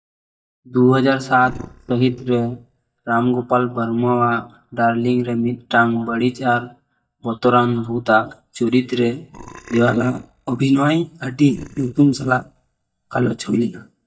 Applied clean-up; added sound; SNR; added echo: neural mask model DeepFilterNet 3.